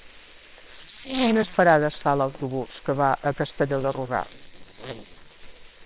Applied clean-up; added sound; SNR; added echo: neural separator model SepFormer WHAMR!.